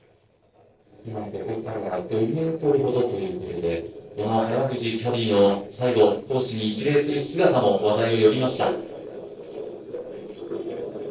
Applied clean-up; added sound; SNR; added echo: neural separator model SepFormer DNS4.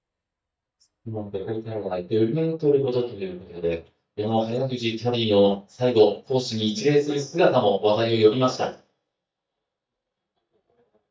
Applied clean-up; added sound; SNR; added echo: neural mask model DeepFilterNet 3.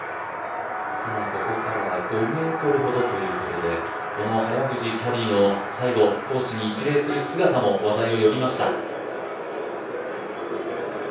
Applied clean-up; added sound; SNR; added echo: none; Dishes, pots, and pans; 19 dB; reverberation time 0.6 s.